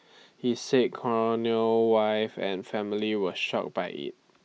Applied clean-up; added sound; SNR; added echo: none; none; none; none.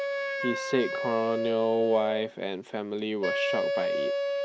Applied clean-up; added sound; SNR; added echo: none; Wind instrument, woodwind instrument; 0 dB; none.